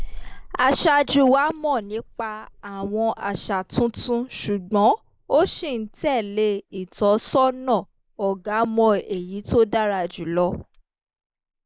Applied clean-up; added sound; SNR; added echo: neural mask model Resemble Enhance denoiser.